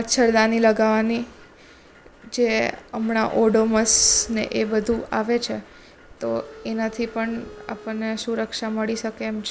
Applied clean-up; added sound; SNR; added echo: none; Telephone; 19 dB; none.